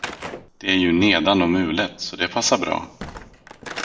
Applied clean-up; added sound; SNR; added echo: none; Slam / Wood; 16 dB; reverberation time 1.2 s.